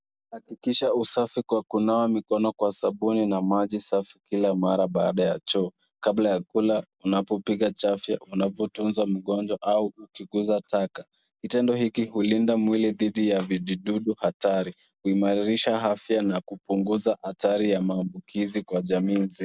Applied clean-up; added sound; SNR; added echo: none; none; none; none.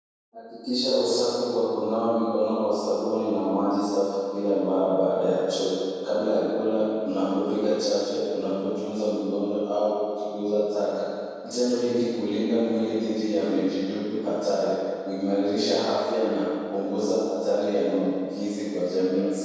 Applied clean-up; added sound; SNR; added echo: none; none; none; reverberation time 2.2 s.